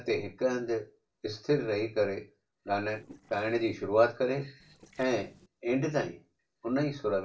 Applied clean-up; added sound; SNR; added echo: neural separator model SepFormer DNS4.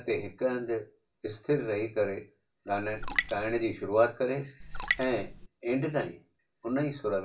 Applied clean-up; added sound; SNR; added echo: none; Raindrop; 3 dB; reverberation time 0.3 s.